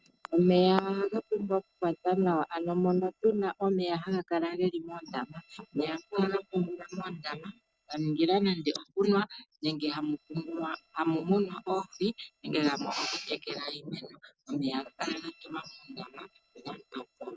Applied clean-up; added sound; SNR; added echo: neural separator model SepFormer DNS4.